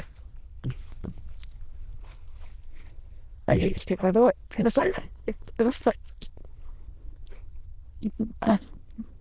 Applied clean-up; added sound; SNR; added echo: neural diffusion model UNIVERSE++.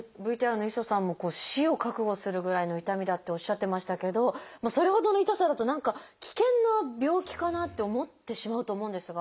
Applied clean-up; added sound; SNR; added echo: none; none; none; none.